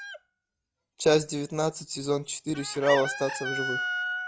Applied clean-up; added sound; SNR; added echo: classical method log-MMSE.